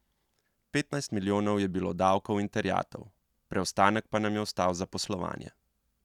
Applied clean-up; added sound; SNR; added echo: none; none; none; none.